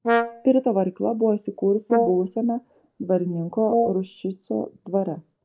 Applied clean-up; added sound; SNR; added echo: neural mask model Resemble Enhance denoiser.